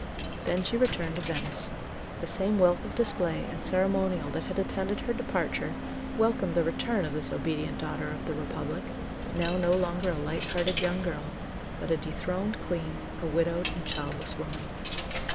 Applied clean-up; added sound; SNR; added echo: none; Coin (dropping); 4 dB; none.